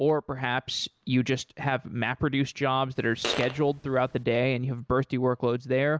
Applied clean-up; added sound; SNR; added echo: none; Fart; 10 dB; none.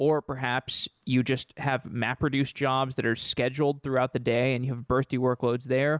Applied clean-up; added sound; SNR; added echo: none; none; none; none.